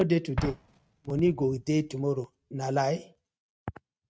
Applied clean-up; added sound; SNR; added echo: neural mask model RNNoise.